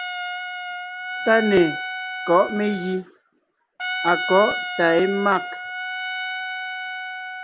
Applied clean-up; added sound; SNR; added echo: none; Trumpet; 6 dB; none.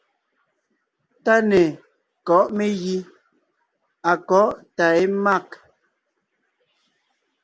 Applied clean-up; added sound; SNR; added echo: none; none; none; none.